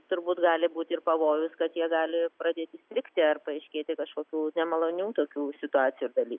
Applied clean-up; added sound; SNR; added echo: none; none; none; none.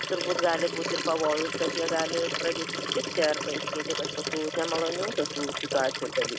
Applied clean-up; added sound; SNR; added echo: none; Liquid; 3 dB; none.